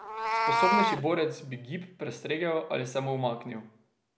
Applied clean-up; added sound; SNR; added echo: none; Meow; 0 dB; none.